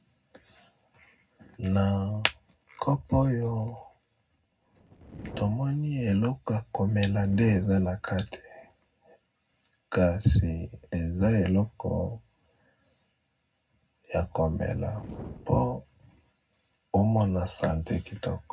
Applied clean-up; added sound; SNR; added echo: none; Fire; 17 dB; reverberation time 0.3 s.